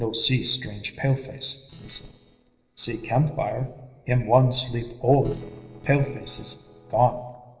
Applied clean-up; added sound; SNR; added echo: neural separator model SepFormer DNS4.